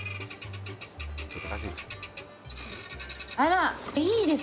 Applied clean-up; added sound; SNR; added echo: none; Bird vocalization, bird call, bird song; 7 dB; none.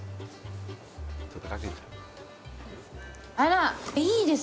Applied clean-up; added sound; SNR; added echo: none; none; none; none.